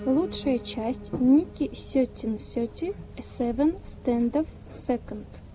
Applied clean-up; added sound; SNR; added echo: none; Piano; 19 dB; none.